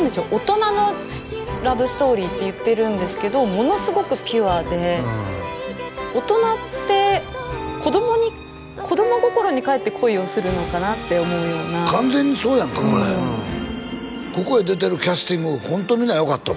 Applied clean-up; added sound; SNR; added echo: none; none; none; none.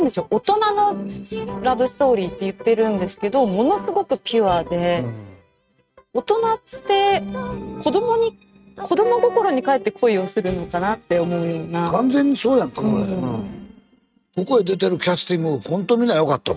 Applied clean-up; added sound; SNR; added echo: neural mask model RNNoise.